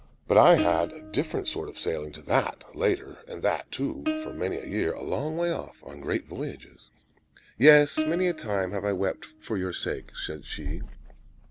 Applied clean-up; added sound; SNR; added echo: none; Plucked string instrument; 12 dB; none.